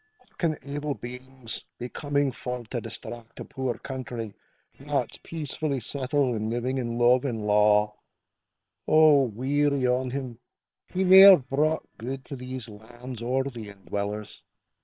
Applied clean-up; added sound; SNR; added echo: neural separator model SepFormer WHAM!.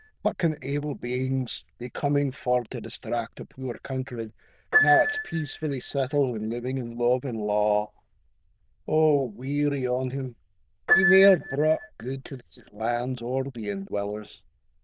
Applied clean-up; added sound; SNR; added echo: neural diffusion model UNIVERSE++.